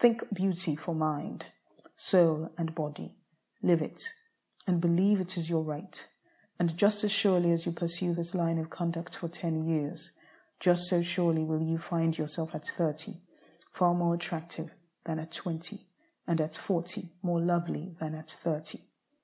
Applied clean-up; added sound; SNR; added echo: none; none; none; none.